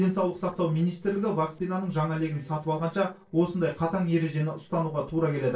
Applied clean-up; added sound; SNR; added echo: neural separator model SepFormer DNS4.